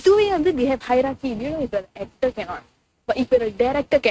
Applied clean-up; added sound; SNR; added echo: neural mask model RNNoise.